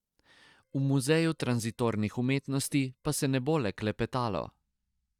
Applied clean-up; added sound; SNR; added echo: neural mask model DeepFilterNet 3.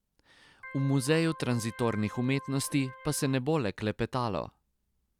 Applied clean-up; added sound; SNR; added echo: none; Organ; 16 dB; none.